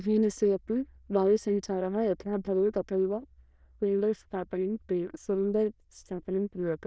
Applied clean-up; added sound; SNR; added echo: neural diffusion model UNIVERSE++.